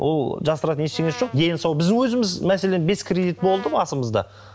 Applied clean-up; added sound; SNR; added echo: none; Brass instrument; 18 dB; none.